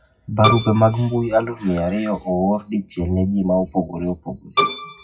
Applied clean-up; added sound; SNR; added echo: classical method WPE with log-MMSE.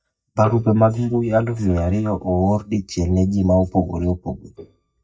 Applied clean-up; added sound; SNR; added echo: neural mask model DeepFilterNet 3.